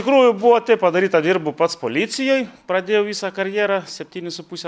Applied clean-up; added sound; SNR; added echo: none; none; none; none.